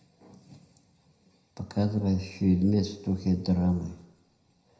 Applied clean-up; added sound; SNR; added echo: none; none; none; reverberation time 0.7 s.